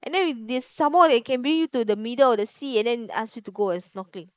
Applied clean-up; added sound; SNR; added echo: neural mask model Resemble Enhance denoiser.